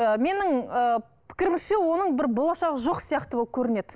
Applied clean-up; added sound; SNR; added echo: none; none; none; none.